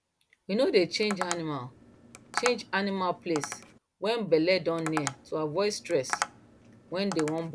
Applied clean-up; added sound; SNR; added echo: none; Tap; 9 dB; none.